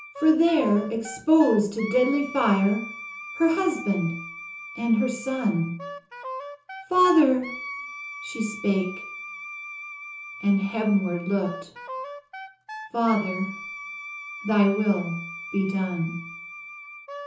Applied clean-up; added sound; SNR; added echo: none; Wind instrument, woodwind instrument; 12 dB; reverberation time 0.6 s.